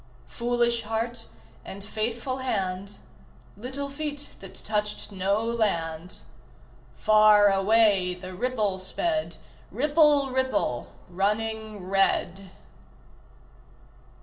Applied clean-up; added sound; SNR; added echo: none; none; none; reverberation time 0.7 s.